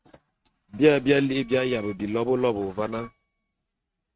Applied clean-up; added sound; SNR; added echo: neural mask model RNNoise.